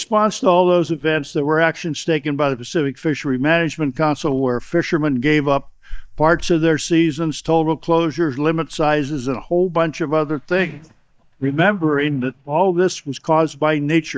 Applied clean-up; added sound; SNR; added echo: neural mask model DeepFilterNet 3.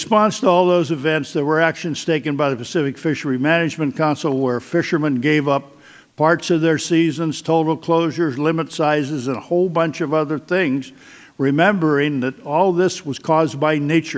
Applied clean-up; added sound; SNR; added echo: none; none; none; none.